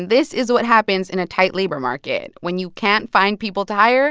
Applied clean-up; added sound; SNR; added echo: none; none; none; none.